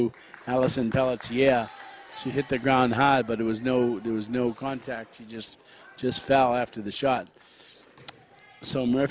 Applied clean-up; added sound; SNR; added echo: none; none; none; none.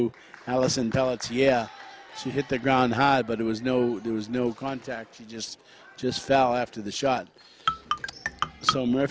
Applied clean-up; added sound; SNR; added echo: none; Marimba, xylophone; 3 dB; none.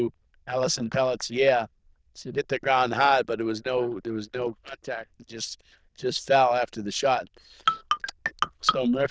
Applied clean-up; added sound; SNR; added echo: neural diffusion model UNIVERSE++.